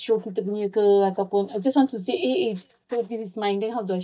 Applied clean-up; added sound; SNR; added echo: neural mask model DeepFilterNet 3.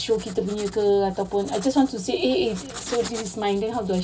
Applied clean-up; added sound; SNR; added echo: none; Writing; 17 dB; reverberation time 0.2 s.